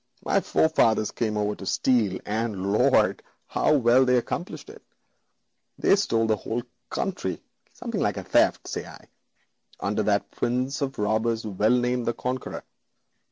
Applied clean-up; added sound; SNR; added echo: none; none; none; none.